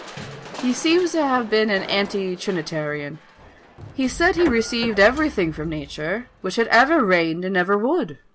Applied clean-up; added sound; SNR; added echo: none; Printer + Crushing; 17 dB; none.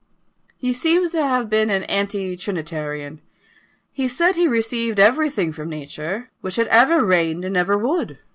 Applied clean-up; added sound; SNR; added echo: none; none; none; none.